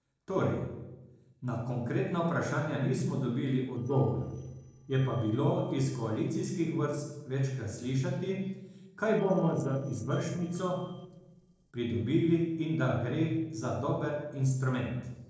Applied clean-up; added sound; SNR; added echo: neural separator model SepFormer DNS4.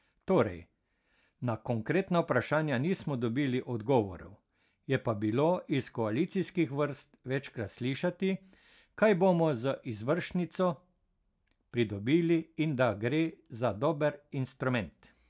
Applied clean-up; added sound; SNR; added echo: none; none; none; none.